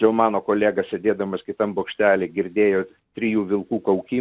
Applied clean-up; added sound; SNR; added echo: none; none; none; none.